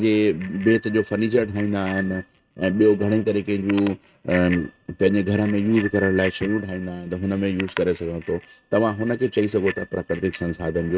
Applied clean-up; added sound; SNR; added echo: neural mask model RNNoise.